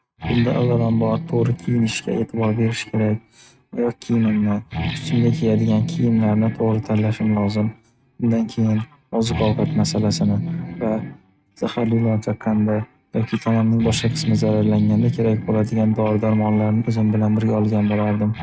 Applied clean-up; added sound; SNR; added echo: neural mask model RNNoise.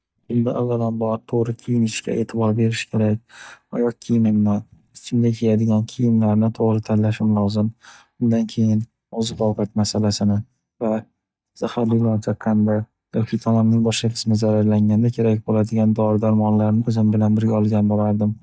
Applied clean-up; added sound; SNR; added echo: neural mask model DeepFilterNet 3.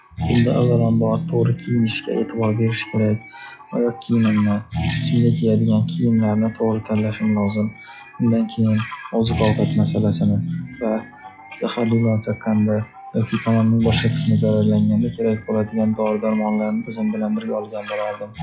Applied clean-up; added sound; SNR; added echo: classical method log-MMSE.